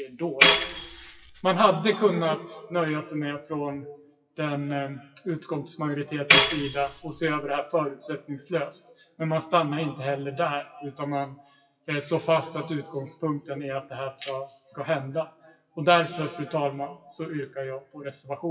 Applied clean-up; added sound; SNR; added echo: classical method WPE with log-MMSE.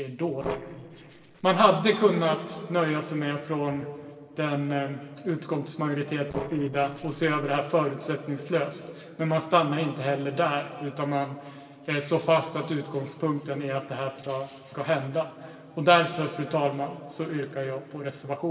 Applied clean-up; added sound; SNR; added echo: neural separator model SepFormer DNS4.